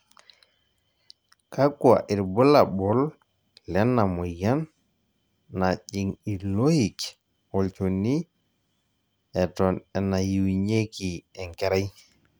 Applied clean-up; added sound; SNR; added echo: none; none; none; none.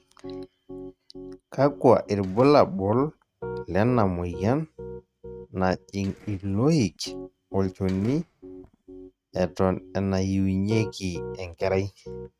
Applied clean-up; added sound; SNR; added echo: neural mask model RNNoise.